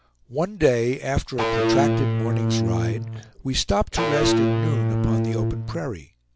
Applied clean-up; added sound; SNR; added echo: none; Electric guitar / Bass guitar; -4 dB; none.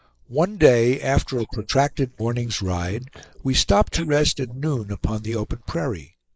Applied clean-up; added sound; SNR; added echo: neural mask model Resemble Enhance denoiser.